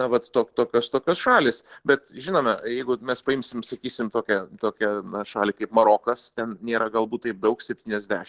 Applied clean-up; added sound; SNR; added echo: none; none; none; none.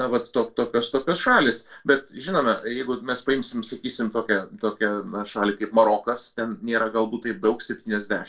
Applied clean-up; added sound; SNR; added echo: none; none; none; reverberation time 0.2 s.